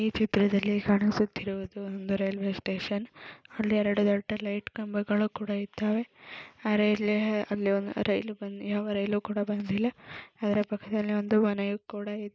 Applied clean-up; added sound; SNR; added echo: none; none; none; none.